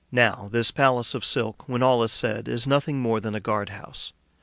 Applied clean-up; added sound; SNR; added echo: none; none; none; none.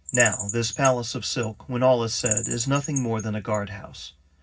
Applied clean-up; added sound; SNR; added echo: none; Bird vocalization, bird call, bird song; 8 dB; reverberation time 0.4 s.